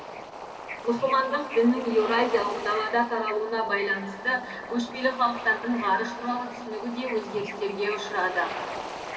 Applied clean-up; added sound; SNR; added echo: none; Bird / Ocean; 10 dB; reverberation time 2.3 s.